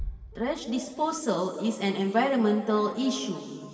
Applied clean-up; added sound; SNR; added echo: none; Bass drum; 17 dB; reverberation time 2.7 s.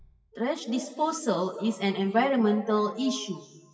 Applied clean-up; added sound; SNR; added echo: classical method WPE with log-MMSE.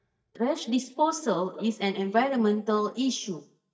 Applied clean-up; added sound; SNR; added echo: neural mask model DeepFilterNet 3.